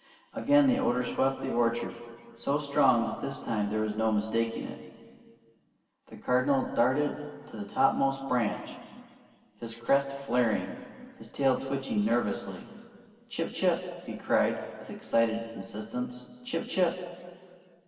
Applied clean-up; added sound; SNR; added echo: none; none; none; reverberation time 2.3 s.